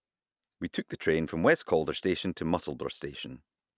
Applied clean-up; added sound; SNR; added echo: none; none; none; none.